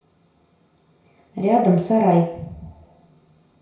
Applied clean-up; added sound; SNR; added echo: none; none; none; reverberation time 0.6 s.